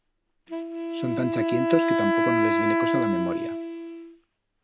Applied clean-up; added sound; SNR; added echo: none; Wind instrument, woodwind instrument; -5 dB; none.